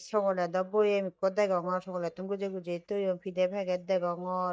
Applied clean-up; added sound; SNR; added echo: neural mask model DeepFilterNet 3.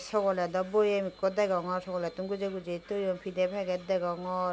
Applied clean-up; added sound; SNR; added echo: none; none; none; none.